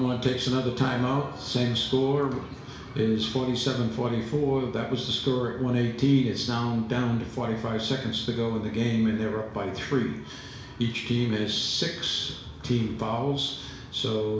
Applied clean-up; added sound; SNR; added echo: none; Organ; 18 dB; reverberation time 0.7 s.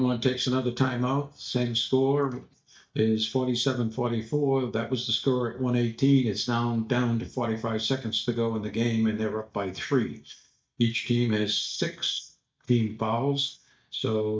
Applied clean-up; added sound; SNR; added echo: neural mask model DeepFilterNet 3.